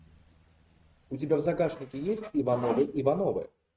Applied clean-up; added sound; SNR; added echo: neural mask model RNNoise.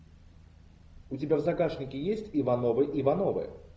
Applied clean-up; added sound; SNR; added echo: none; none; none; none.